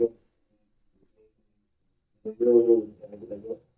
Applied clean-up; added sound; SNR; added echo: neural mask model DeepFilterNet 3.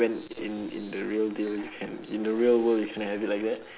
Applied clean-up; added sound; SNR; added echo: none; none; none; none.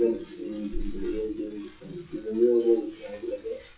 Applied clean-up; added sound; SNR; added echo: classical method WPE with log-MMSE.